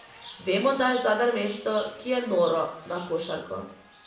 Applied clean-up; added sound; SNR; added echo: none; Chirp, tweet; 19 dB; reverberation time 0.6 s.